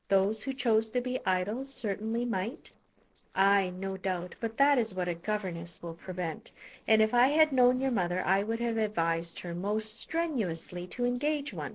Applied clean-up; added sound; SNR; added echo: neural separator model SepFormer DNS4.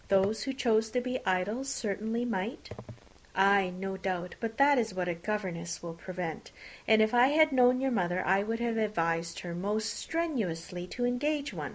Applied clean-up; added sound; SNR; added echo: none; none; none; none.